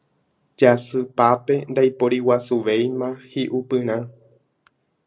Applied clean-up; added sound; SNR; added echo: none; none; none; none.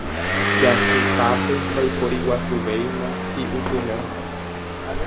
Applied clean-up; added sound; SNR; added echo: none; Motor vehicle (road) / Engine; -2 dB; none.